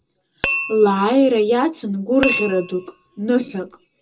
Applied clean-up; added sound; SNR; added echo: none; Glass; 8 dB; reverberation time 0.2 s.